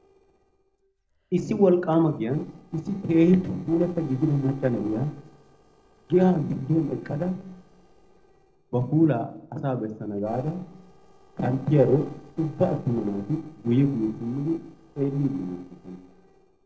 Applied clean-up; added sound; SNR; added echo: neural separator model SepFormer DNS4.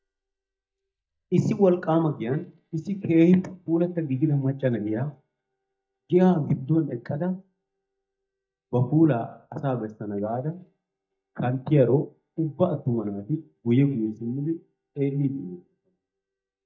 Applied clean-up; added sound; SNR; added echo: neural mask model DeepFilterNet 3.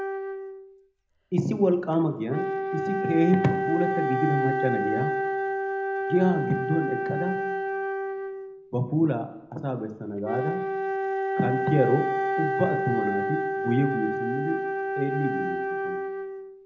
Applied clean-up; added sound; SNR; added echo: none; Wind instrument, woodwind instrument; 1 dB; reverberation time 0.7 s.